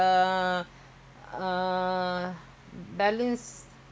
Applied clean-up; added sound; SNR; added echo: none; none; none; none.